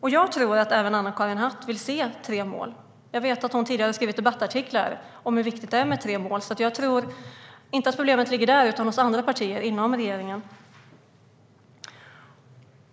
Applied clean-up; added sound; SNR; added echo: none; none; none; none.